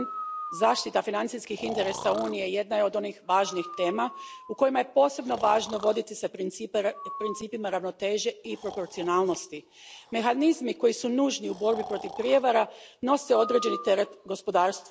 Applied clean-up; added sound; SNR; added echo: none; Breathing; 15 dB; none.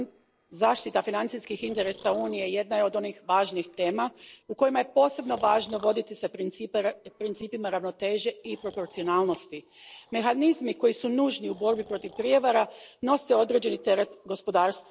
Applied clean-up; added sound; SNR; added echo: neural separator model SepFormer DNS4.